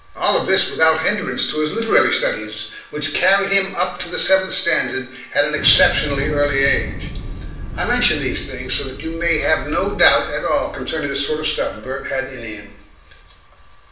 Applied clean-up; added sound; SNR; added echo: none; Thunder / Explosion; 12 dB; reverberation time 0.6 s.